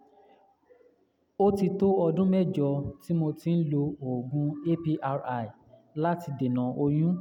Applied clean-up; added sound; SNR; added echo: none; none; none; none.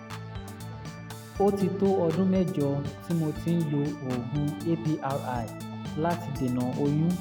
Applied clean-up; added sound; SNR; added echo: none; Organ; 10 dB; none.